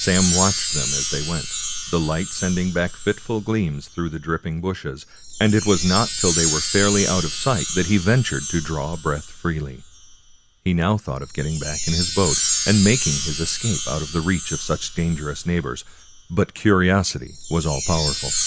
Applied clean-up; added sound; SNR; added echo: none; Chime; 5 dB; none.